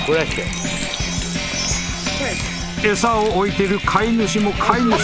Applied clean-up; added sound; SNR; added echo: none; Chime + Sink (filling or washing); 12 dB; none.